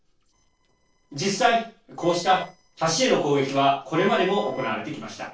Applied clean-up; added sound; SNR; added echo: neural separator model SepFormer DNS4.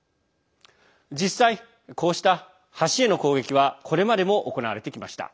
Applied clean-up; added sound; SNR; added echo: none; none; none; none.